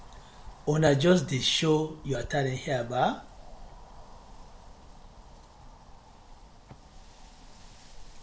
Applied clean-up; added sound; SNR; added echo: none; Wind; 16 dB; none.